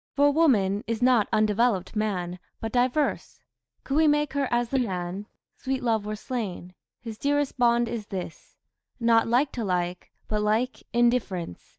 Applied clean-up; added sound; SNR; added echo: neural mask model DeepFilterNet 3.